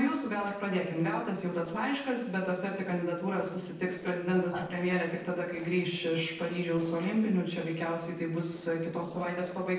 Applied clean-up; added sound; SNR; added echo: neural separator model SepFormer DNS4.